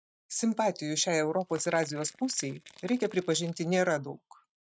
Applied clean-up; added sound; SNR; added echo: neural mask model RNNoise.